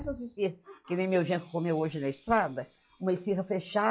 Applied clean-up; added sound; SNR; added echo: classical method log-MMSE.